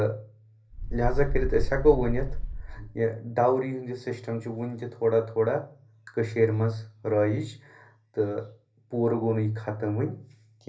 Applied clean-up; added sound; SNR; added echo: none; Wind; 0 dB; reverberation time 0.3 s.